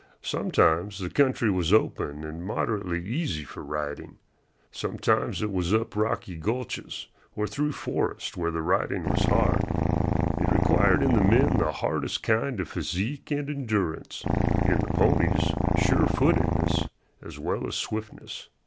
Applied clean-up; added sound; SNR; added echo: none; Purr; -4 dB; none.